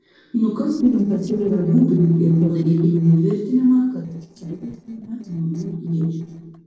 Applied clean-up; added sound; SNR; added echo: neural separator model SepFormer DNS4.